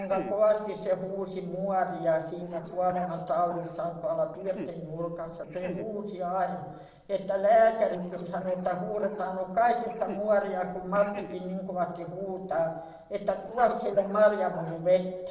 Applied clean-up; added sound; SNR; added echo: neural separator model SepFormer DNS4.